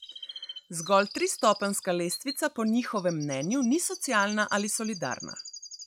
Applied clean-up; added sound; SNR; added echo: classical method log-MMSE.